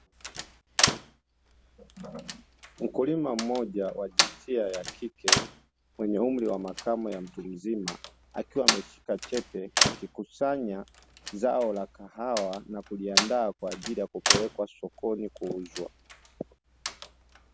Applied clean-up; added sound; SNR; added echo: none; Slam; 0 dB; none.